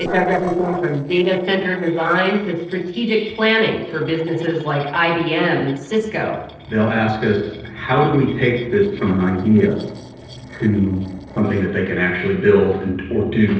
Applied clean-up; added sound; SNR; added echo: neural separator model SepFormer DNS4.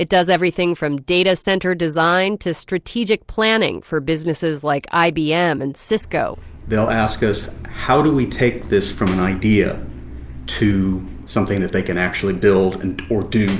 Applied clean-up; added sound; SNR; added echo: none; none; none; none.